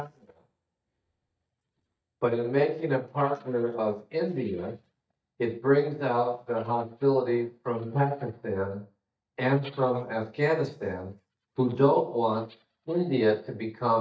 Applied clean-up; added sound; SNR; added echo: neural mask model DeepFilterNet 3.